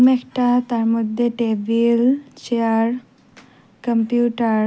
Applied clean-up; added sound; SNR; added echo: none; none; none; none.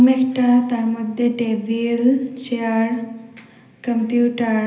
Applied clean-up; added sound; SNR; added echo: none; none; none; reverberation time 1.4 s.